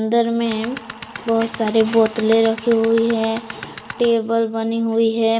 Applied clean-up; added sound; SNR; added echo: none; Tools; 15 dB; reverberation time 1.6 s.